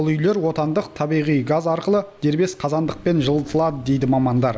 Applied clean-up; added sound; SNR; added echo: none; none; none; none.